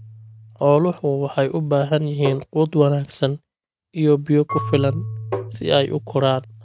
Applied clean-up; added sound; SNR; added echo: neural mask model RNNoise.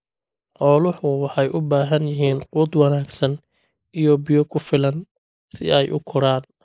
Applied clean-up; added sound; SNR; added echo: neural mask model Resemble Enhance denoiser.